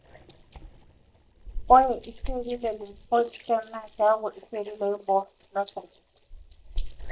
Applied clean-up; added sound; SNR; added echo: neural mask model DeepFilterNet 3.